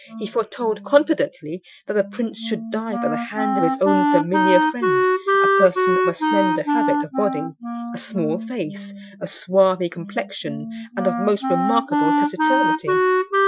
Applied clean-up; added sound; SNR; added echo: classical method Wiener filter.